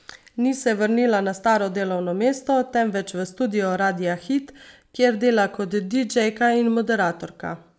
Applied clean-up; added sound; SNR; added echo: none; none; none; none.